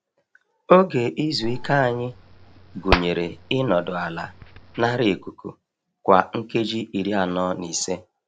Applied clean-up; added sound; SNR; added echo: none; Hands; 8 dB; none.